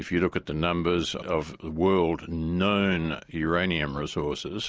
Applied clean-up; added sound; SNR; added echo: none; none; none; none.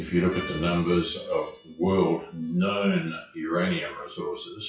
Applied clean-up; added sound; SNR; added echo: classical method WPE with log-MMSE.